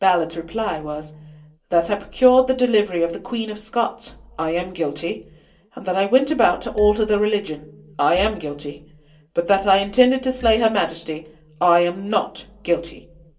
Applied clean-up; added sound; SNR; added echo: none; Marimba, xylophone; 14 dB; reverberation time 0.2 s.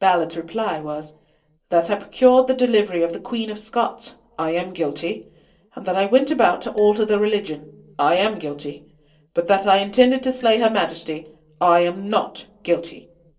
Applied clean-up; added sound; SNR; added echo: neural separator model SepFormer DNS4.